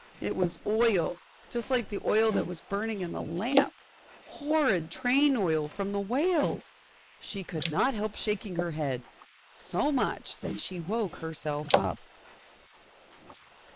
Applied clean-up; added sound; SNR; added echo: neural mask model Resemble Enhance denoiser.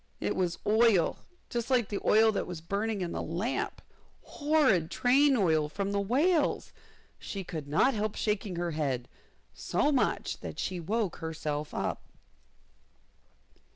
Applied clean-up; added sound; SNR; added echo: none; none; none; none.